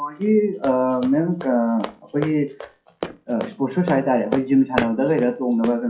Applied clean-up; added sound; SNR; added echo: classical method WPE with log-MMSE.